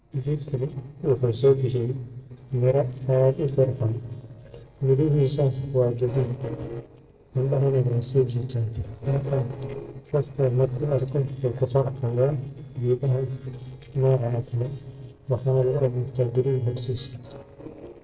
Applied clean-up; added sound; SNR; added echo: neural separator model SepFormer DNS4.